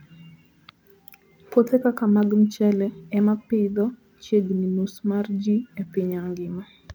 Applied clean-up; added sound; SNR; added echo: none; none; none; none.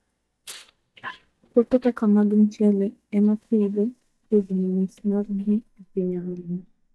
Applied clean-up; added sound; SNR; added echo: neural mask model DeepFilterNet 3.